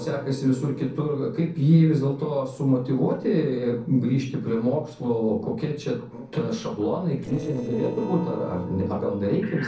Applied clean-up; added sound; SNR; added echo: neural separator model SepFormer DNS4.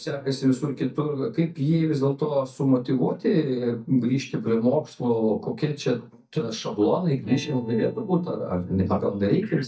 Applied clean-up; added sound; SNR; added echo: neural mask model DeepFilterNet 3.